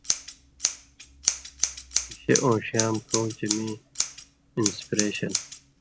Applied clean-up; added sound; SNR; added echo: none; Scissors; 1 dB; none.